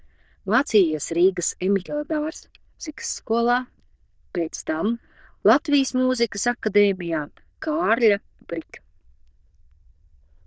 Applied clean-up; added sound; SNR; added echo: neural diffusion model UNIVERSE++.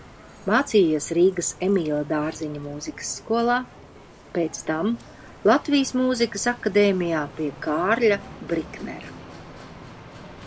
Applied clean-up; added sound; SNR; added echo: none; Bicycle; 19 dB; none.